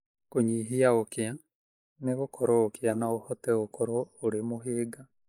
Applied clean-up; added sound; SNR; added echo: neural mask model Resemble Enhance denoiser.